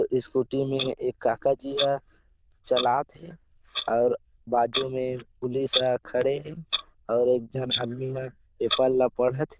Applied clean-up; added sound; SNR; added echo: neural diffusion model UNIVERSE++.